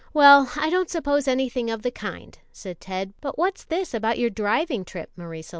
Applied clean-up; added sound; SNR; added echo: none; none; none; none.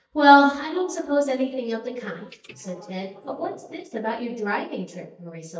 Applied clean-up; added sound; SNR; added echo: neural mask model DeepFilterNet 3.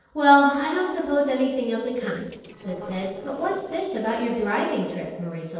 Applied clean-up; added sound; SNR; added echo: neural separator model SepFormer DNS4.